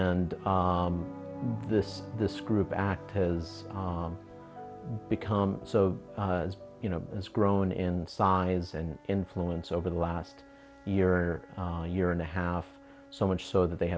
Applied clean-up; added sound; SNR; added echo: none; none; none; none.